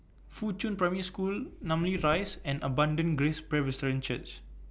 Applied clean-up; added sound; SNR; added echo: none; Knock / Wood; 16 dB; none.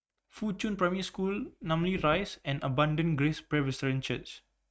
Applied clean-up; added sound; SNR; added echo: neural mask model RNNoise.